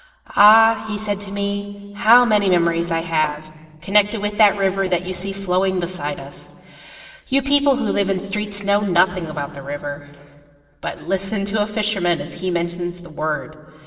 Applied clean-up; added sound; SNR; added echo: neural separator model SepFormer DNS4.